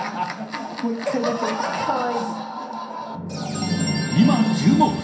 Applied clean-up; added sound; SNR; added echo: none; none; none; reverberation time 0.6 s.